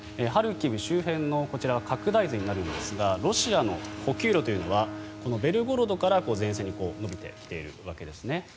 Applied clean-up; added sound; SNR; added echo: none; Bowed string instrument; 13 dB; none.